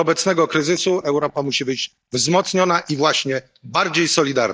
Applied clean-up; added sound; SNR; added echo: neural mask model DeepFilterNet 3.